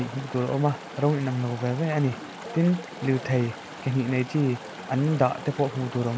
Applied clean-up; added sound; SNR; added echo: none; Chatter / Stream; 13 dB; none.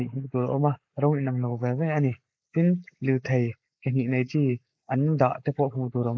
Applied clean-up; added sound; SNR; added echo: neural mask model Resemble Enhance denoiser.